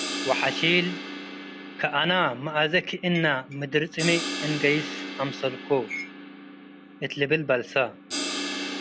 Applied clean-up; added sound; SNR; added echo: none; Crash cymbal; 8 dB; none.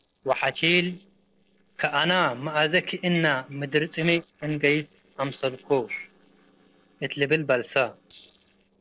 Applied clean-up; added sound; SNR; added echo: neural separator model SepFormer DNS4.